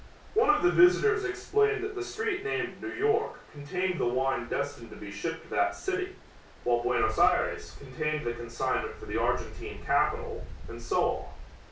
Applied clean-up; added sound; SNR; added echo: none; Stream; 13 dB; reverberation time 0.3 s.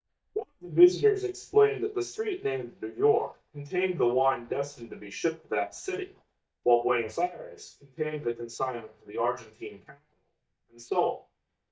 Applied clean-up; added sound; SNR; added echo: neural mask model DeepFilterNet 3.